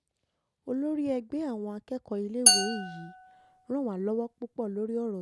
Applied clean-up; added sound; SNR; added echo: none; Glass; -4 dB; none.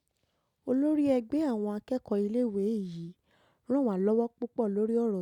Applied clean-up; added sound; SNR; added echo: none; none; none; none.